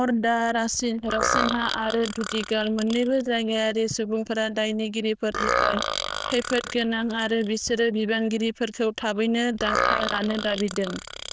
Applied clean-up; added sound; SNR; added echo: neural diffusion model UNIVERSE++.